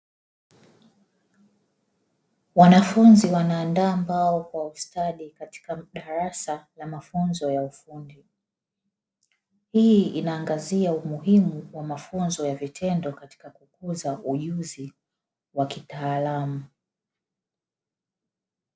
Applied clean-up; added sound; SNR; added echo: none; none; none; none.